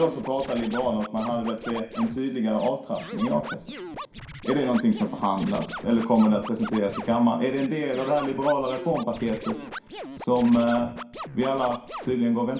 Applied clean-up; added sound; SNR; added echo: none; Scratching (performance technique); 13 dB; reverberation time 0.5 s.